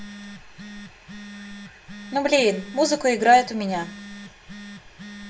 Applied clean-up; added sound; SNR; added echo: none; Telephone; 15 dB; reverberation time 0.3 s.